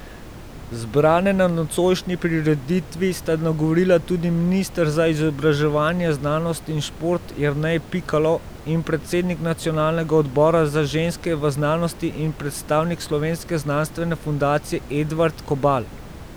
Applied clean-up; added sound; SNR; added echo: none; Water; 16 dB; none.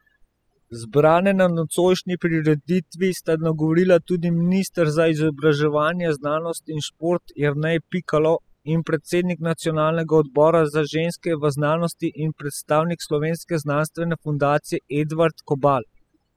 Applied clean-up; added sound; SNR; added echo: classical method spectral subtraction.